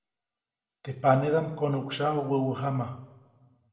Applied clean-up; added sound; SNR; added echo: none; none; none; reverberation time 1.1 s.